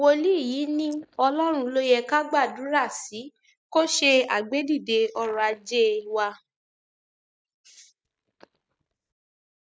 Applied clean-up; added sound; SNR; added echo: neural mask model DeepFilterNet 3.